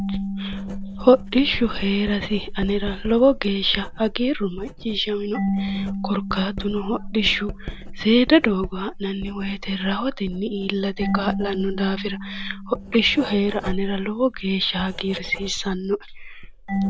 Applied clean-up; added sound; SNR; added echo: none; Writing + Marimba, xylophone / Wood; 7 dB; none.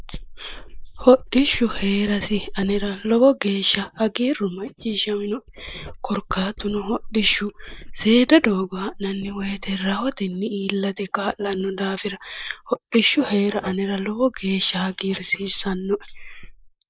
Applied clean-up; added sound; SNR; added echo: neural mask model Resemble Enhance denoiser.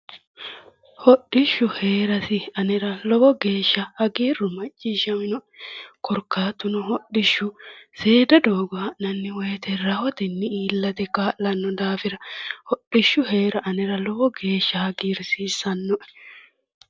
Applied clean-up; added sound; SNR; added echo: none; none; none; none.